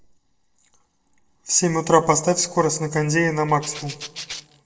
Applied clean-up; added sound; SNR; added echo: neural separator model SepFormer DNS4.